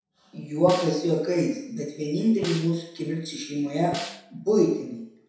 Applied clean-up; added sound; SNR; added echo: none; Snare drum; 14 dB; reverberation time 0.7 s.